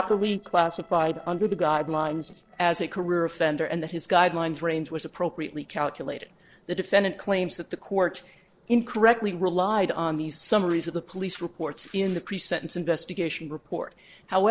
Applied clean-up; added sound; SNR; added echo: neural separator model SepFormer DNS4.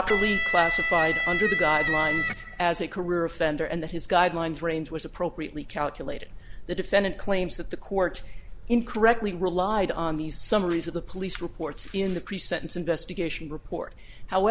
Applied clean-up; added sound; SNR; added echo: none; Electric guitar; 1 dB; none.